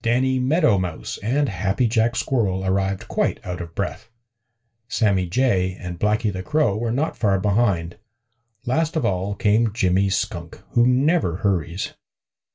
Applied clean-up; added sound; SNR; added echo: none; none; none; reverberation time 0.2 s.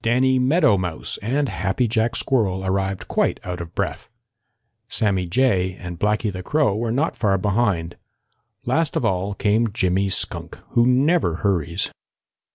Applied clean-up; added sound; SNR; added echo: none; none; none; none.